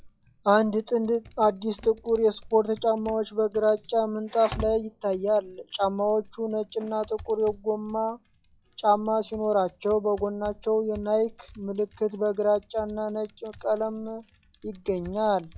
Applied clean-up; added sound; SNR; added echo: classical method log-MMSE.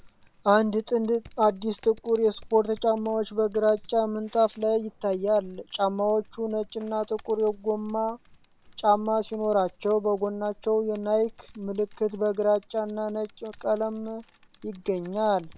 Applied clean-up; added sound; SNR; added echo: neural separator model SepFormer WHAM!.